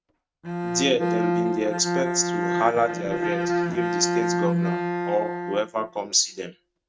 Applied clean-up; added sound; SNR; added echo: neural mask model RNNoise.